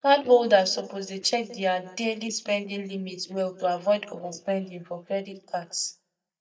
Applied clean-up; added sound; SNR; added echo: neural mask model DeepFilterNet 3.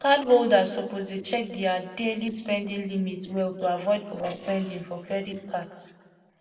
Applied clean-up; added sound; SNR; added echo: neural separator model SepFormer DNS4.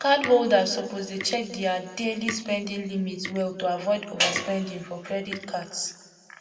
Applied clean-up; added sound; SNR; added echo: none; Tick; 14 dB; reverberation time 1.5 s.